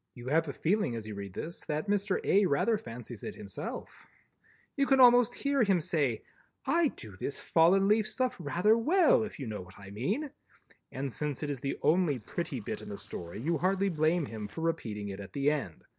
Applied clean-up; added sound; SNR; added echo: neural separator model SepFormer DNS4.